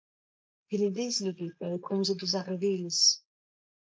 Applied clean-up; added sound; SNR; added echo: neural mask model Resemble Enhance denoiser.